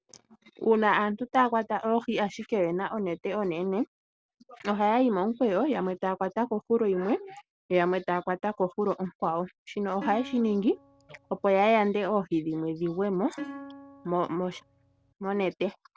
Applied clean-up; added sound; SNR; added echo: none; Plucked string instrument; 16 dB; none.